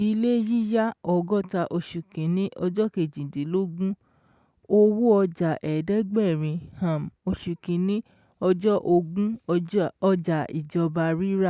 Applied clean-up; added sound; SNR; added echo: none; none; none; none.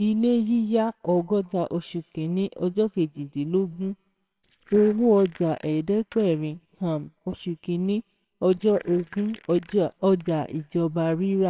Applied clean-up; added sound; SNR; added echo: neural separator model SepFormer WHAMR!.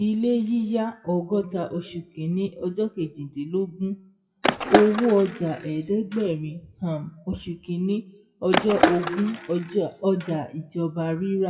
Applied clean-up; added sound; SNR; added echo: classical method WPE with log-MMSE.